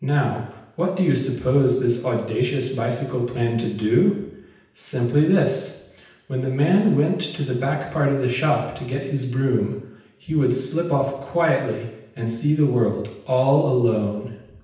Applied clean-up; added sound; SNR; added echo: none; none; none; reverberation time 0.9 s.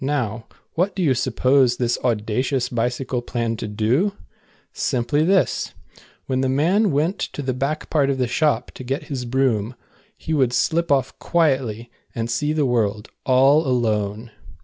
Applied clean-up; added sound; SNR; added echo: none; none; none; none.